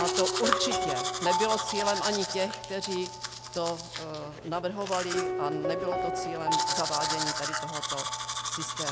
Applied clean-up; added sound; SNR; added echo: none; Domestic sounds, home sounds + Piano; -2 dB; none.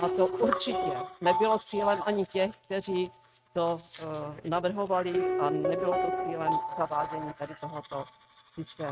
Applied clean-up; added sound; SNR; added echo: neural mask model RNNoise.